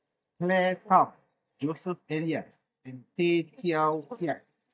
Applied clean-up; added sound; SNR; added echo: neural mask model DeepFilterNet 3.